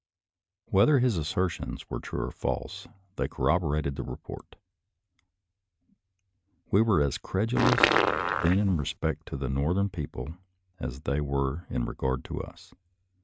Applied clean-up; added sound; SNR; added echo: neural mask model RNNoise.